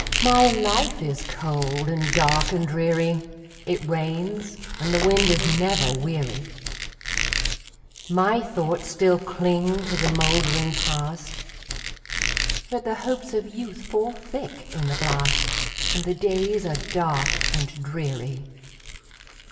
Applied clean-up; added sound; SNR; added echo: none; Squeak; 3 dB; reverberation time 1.2 s.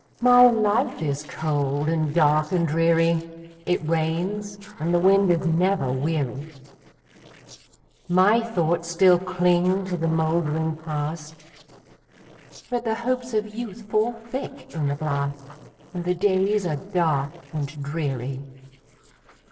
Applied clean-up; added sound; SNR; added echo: neural separator model SepFormer DNS4.